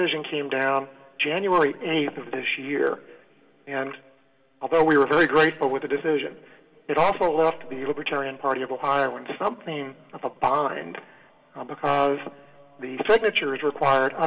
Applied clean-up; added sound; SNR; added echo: none; none; none; reverberation time 2.6 s.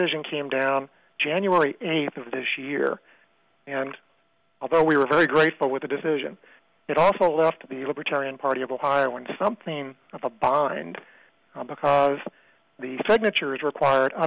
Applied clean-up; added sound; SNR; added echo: none; none; none; none.